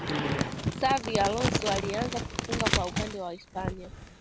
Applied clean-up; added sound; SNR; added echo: none; Crumpling, crinkling; 0 dB; none.